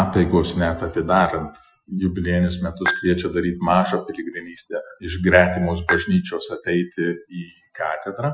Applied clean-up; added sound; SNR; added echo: classical method Wiener filter.